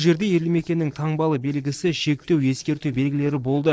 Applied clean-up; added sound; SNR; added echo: neural separator model SepFormer DNS4.